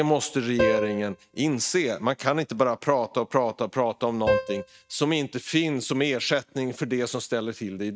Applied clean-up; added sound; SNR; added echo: neural mask model RNNoise.